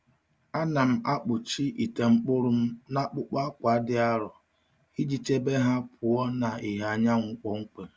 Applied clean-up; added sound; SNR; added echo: none; none; none; none.